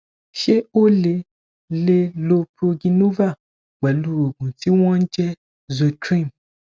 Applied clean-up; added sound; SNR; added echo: none; none; none; none.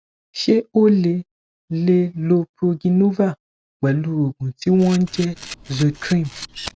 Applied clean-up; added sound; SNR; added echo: none; Camera; 16 dB; none.